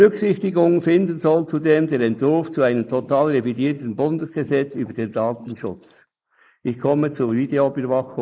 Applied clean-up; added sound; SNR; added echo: neural mask model Resemble Enhance denoiser.